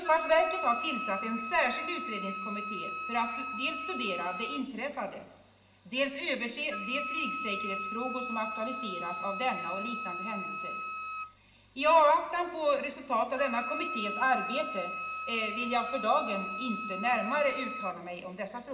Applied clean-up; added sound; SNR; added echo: none; Wind instrument, woodwind instrument; 6 dB; reverberation time 1.7 s.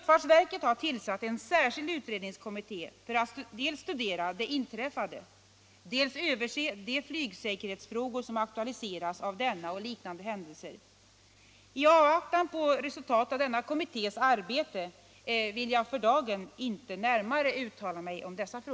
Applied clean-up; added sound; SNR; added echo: none; none; none; none.